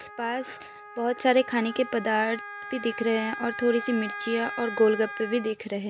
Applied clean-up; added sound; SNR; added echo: none; Wind instrument, woodwind instrument; 11 dB; none.